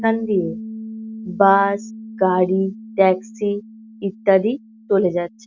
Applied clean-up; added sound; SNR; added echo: none; Piano; 14 dB; none.